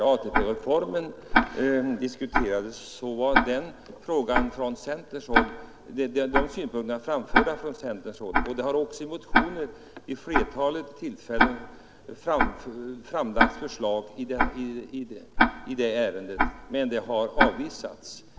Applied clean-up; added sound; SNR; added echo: none; Tick-tock; -1 dB; none.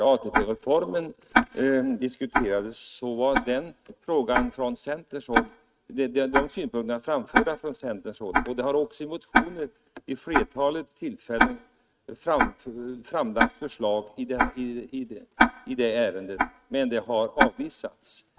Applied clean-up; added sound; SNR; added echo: neural mask model RNNoise.